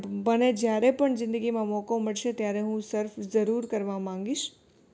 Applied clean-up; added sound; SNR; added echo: none; none; none; none.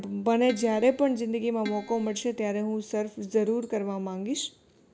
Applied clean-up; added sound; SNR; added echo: none; Keyboard (musical); 16 dB; none.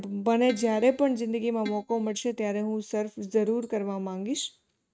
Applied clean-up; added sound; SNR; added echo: neural mask model RNNoise.